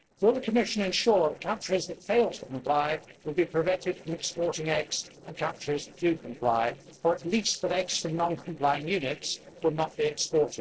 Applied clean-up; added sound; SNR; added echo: neural separator model SepFormer DNS4.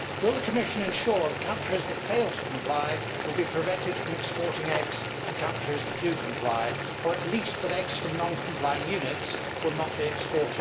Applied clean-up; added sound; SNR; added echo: none; Boiling; 2 dB; reverberation time 0.8 s.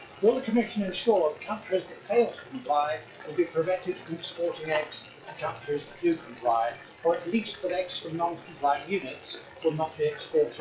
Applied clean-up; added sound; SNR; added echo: classical method WPE with log-MMSE.